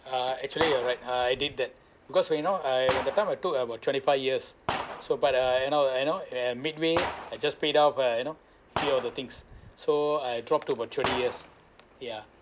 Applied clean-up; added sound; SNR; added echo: none; Gunshot, gunfire; 11 dB; none.